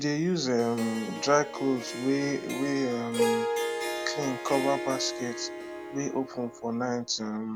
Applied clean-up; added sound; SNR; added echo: none; Harp; 5 dB; none.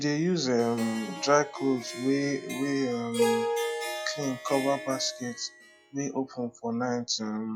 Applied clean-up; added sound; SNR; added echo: classical method log-MMSE.